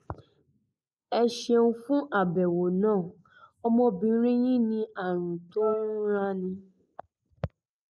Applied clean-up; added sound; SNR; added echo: neural mask model Resemble Enhance denoiser.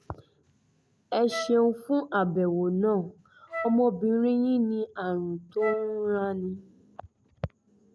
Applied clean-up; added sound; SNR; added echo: none; Wind instrument, woodwind instrument; 11 dB; none.